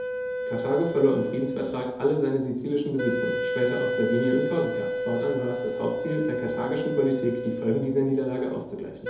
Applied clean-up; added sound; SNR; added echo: none; Wind instrument, woodwind instrument; 4 dB; reverberation time 2.2 s.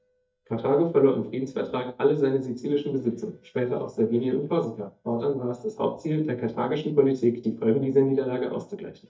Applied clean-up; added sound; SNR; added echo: neural mask model DeepFilterNet 3.